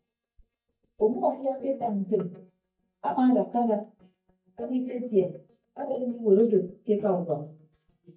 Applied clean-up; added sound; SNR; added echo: neural mask model DeepFilterNet 3.